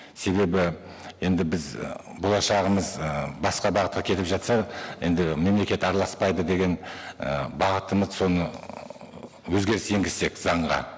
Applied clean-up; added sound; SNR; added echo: none; none; none; none.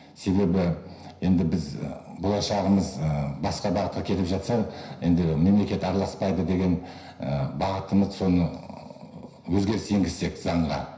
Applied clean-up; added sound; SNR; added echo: none; none; none; reverberation time 0.5 s.